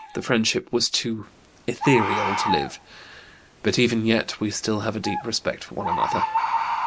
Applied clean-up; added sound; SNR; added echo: none; Bird; 4 dB; none.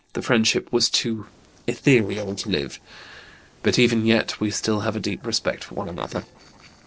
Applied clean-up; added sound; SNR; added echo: neural separator model SepFormer DNS4.